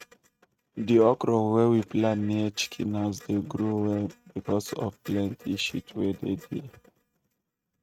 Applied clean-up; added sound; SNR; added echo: neural mask model RNNoise.